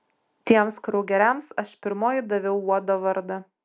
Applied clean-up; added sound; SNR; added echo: none; none; none; none.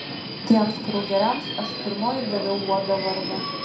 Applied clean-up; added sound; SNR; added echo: none; Subway, metro, underground; 6 dB; reverberation time 0.5 s.